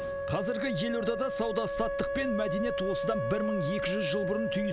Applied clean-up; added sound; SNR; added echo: none; Wind instrument, woodwind instrument; 0 dB; none.